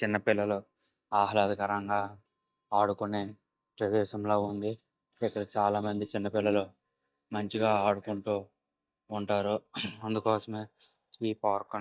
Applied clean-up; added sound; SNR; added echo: neural mask model DeepFilterNet 3.